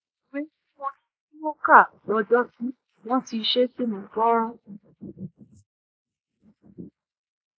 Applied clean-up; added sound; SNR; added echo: neural mask model Resemble Enhance denoiser.